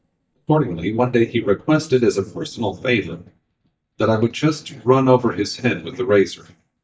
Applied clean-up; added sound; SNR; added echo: neural mask model DeepFilterNet 3.